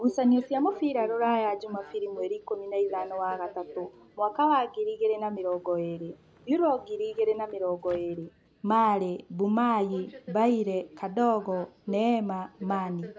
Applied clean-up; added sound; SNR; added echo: none; Subway, metro, underground; 19 dB; none.